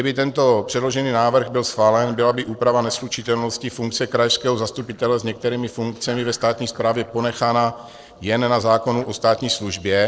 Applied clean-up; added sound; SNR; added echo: neural separator model SepFormer DNS4.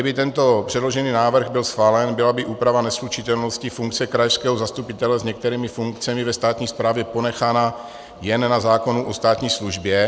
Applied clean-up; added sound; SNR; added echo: none; none; none; none.